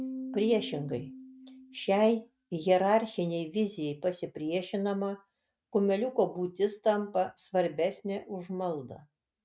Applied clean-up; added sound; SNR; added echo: neural mask model RNNoise.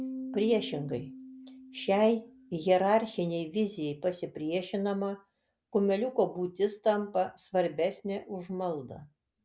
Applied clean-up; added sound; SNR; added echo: none; Piano; 17 dB; none.